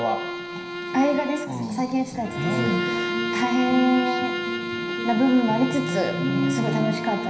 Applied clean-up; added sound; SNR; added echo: none; Bowed string instrument; 6 dB; reverberation time 0.9 s.